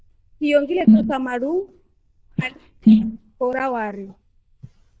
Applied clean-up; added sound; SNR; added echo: neural diffusion model UNIVERSE++.